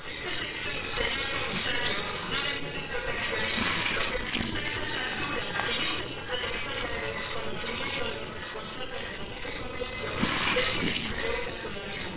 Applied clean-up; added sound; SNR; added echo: neural separator model SepFormer WHAMR!.